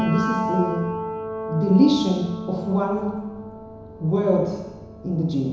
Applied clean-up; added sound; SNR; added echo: none; Piano; 7 dB; reverberation time 1.0 s.